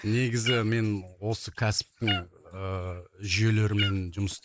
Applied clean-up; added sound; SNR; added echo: neural mask model Resemble Enhance denoiser.